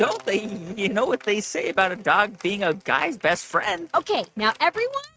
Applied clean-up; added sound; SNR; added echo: neural mask model RNNoise.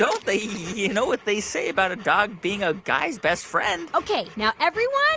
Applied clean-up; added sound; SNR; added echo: none; none; none; none.